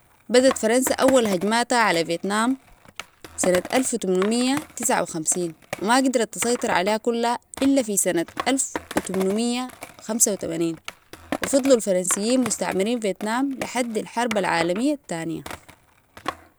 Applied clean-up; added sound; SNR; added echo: none; Skateboard; 13 dB; none.